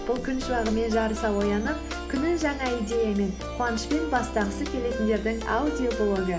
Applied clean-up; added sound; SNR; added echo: none; Mechanical fan; 11 dB; none.